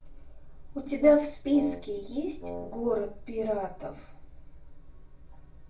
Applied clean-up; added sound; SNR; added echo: none; Wind instrument, woodwind instrument; 11 dB; reverberation time 0.3 s.